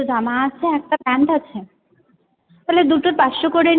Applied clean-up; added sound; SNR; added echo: none; none; none; none.